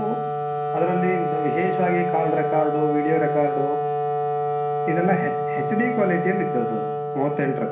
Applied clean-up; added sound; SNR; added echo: none; Wind instrument, woodwind instrument; 0 dB; reverberation time 0.6 s.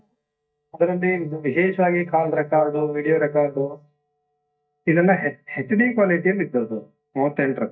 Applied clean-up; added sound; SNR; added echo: neural mask model DeepFilterNet 3.